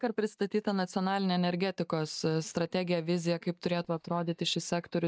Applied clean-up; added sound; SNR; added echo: neural mask model DeepFilterNet 3.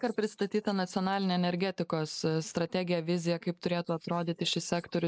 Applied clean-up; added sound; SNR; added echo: neural mask model Resemble Enhance denoiser.